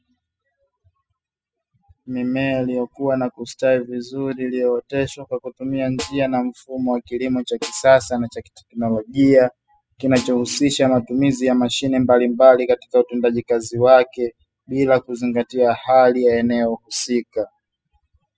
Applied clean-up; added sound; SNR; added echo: classical method spectral subtraction.